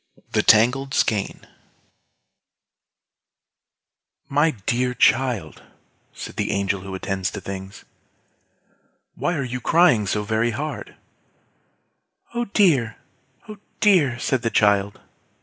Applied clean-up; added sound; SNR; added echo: none; none; none; none.